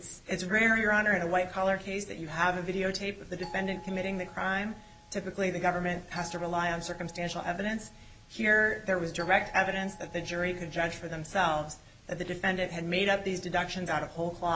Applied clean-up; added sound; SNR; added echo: none; Doorbell; 19 dB; none.